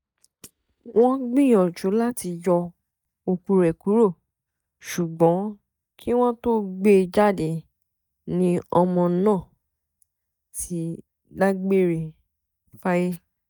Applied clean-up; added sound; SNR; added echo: neural mask model DeepFilterNet 3.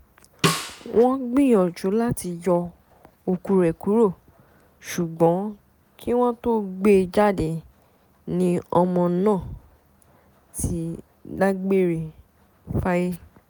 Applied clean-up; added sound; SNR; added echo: none; Snare drum; 5 dB; none.